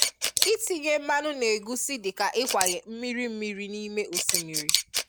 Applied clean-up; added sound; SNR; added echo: neural mask model Resemble Enhance denoiser.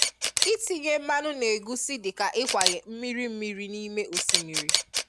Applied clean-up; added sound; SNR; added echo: none; Camera; 1 dB; none.